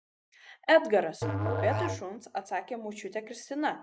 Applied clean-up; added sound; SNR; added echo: none; Musical instrument; 4 dB; none.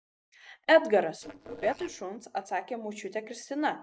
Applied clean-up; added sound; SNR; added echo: neural separator model SepFormer DNS4.